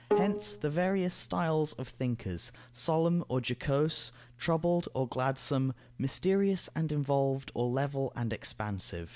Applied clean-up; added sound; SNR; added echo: none; Bowed string instrument; 6 dB; none.